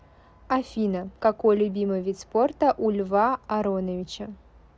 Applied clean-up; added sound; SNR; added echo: none; none; none; none.